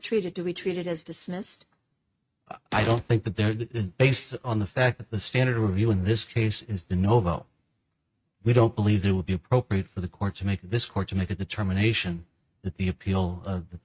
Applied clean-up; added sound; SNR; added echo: neural mask model RNNoise.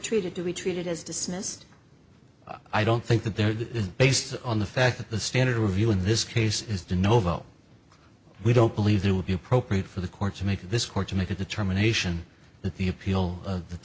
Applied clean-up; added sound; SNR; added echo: none; none; none; none.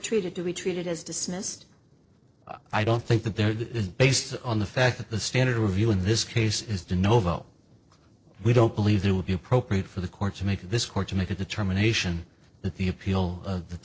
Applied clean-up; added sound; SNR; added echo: neural separator model SepFormer DNS4.